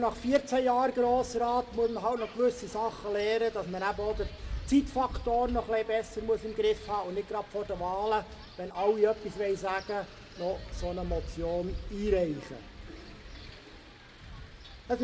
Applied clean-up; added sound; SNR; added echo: none; Wind; 12 dB; reverberation time 0.7 s.